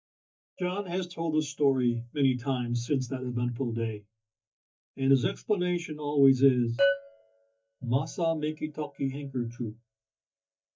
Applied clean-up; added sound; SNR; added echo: neural mask model DeepFilterNet 3.